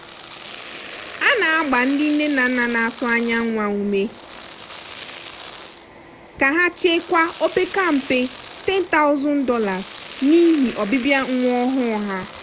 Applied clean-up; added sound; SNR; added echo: none; Domestic sounds, home sounds; 17 dB; none.